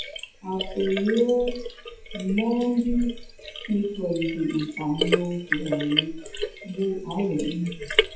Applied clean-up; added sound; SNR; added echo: classical method WPE with log-MMSE.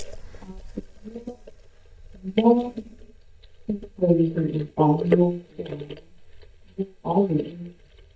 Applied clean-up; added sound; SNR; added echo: neural mask model DeepFilterNet 3.